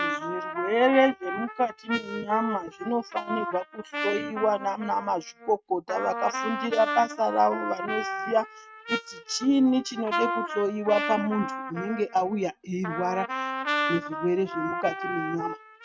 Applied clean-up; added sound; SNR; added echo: neural mask model RNNoise.